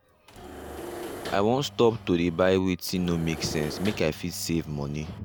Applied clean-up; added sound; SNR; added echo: none; Engine / Mechanisms; 13 dB; none.